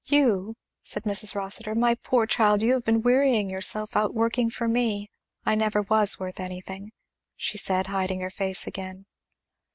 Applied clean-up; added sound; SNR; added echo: none; none; none; none.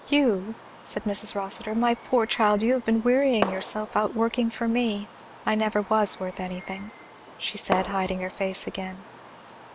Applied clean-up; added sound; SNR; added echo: none; Fireworks; 13 dB; none.